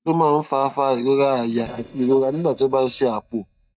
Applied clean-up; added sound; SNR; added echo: neural mask model DeepFilterNet 3.